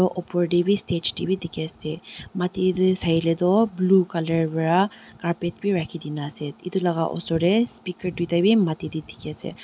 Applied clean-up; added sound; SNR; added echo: none; none; none; none.